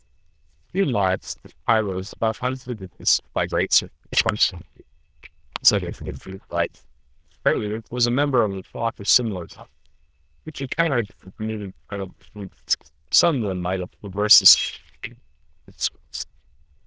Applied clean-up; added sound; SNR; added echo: neural diffusion model UNIVERSE++.